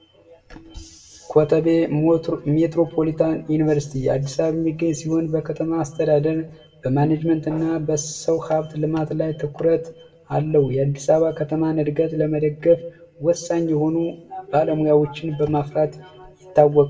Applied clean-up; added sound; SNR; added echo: none; none; none; reverberation time 0.6 s.